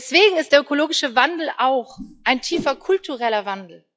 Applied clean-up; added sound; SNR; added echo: classical method log-MMSE.